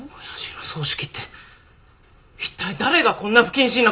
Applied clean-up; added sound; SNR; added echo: none; none; none; reverberation time 0.4 s.